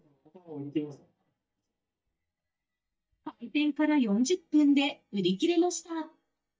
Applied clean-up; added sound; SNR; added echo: neural mask model DeepFilterNet 3.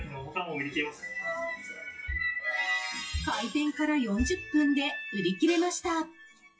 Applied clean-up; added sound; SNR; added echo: classical method WPE with log-MMSE.